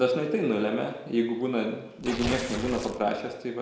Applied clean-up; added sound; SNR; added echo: none; Tearing; 8 dB; none.